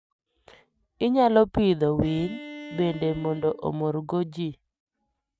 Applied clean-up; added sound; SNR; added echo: neural mask model RNNoise.